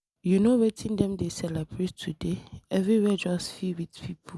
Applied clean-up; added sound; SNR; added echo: none; none; none; none.